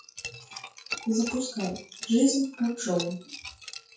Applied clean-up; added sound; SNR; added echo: classical method WPE with log-MMSE.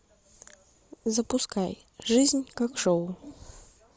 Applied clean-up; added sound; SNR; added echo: none; none; none; none.